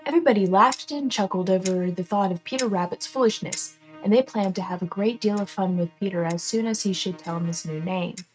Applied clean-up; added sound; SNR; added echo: neural mask model RNNoise.